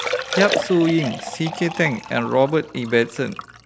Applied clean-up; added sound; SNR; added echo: none; Liquid; 7 dB; none.